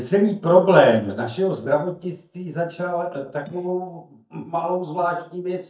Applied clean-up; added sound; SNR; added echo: neural mask model DeepFilterNet 3.